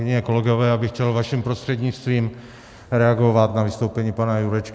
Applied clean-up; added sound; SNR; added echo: none; none; none; none.